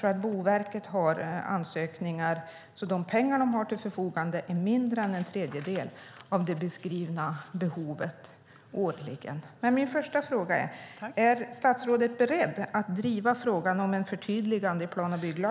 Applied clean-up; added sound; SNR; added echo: none; none; none; none.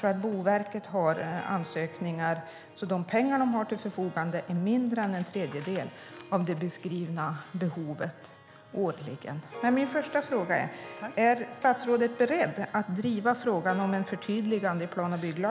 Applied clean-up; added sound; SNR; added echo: none; Harp; 19 dB; none.